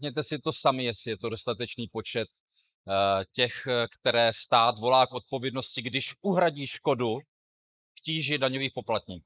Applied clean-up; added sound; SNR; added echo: neural mask model Resemble Enhance denoiser.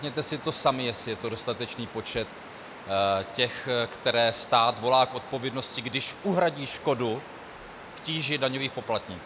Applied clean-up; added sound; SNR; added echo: none; Waves, surf; 15 dB; none.